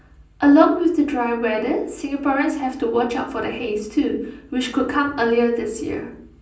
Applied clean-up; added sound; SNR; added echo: none; none; none; reverberation time 0.6 s.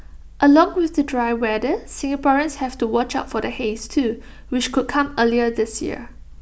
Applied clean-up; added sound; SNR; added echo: none; none; none; none.